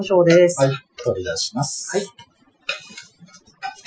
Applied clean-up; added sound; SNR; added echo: classical method Wiener filter.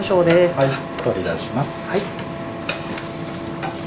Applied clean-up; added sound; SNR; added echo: none; Printer; 10 dB; none.